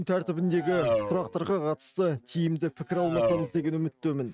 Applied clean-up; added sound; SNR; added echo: neural mask model RNNoise.